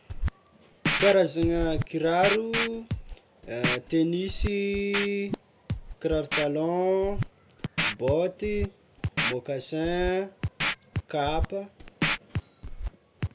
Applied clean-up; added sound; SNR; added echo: none; Scratching (performance technique); 4 dB; none.